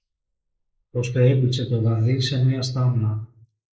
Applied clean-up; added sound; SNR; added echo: neural mask model Resemble Enhance denoiser.